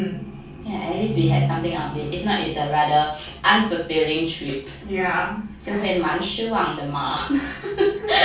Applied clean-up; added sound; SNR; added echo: none; none; none; reverberation time 0.3 s.